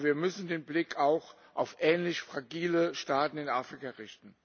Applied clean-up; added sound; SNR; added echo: none; none; none; none.